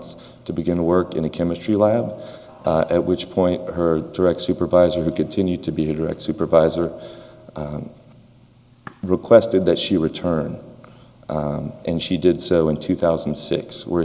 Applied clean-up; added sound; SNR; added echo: none; none; none; none.